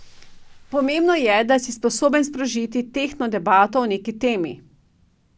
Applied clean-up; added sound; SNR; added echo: none; none; none; none.